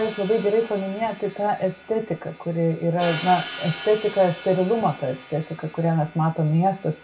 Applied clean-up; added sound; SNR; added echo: none; Crash cymbal; 16 dB; reverberation time 0.2 s.